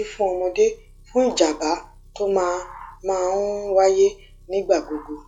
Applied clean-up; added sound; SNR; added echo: classical method log-MMSE.